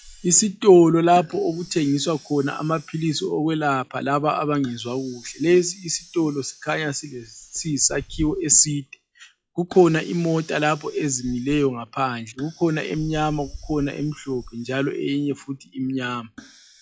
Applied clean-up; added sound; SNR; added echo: classical method log-MMSE.